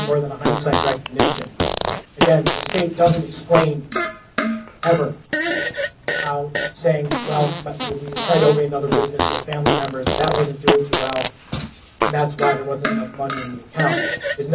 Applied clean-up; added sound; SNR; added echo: none; Fart; 2 dB; reverberation time 0.4 s.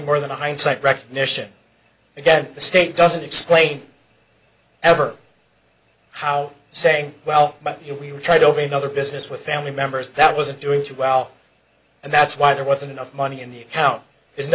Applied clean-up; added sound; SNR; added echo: none; none; none; none.